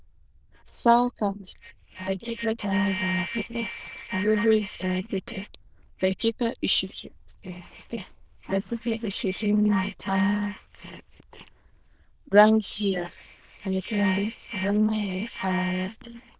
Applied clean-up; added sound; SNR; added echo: neural diffusion model UNIVERSE++.